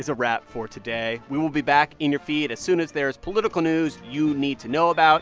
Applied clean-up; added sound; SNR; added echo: none; none; none; none.